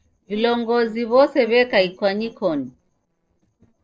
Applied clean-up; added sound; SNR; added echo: neural separator model SepFormer DNS4.